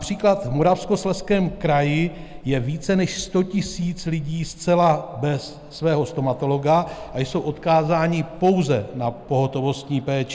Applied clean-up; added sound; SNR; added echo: none; Motor vehicle (road); 19 dB; none.